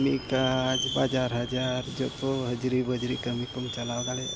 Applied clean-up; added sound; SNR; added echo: none; Subway, metro, underground; 8 dB; none.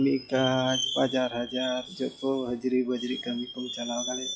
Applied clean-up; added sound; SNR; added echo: classical method log-MMSE.